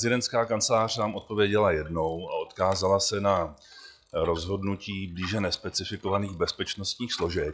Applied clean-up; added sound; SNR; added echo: classical method log-MMSE.